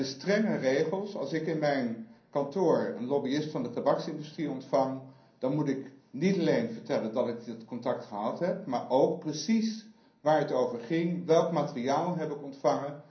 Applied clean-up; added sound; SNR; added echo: none; none; none; reverberation time 0.6 s.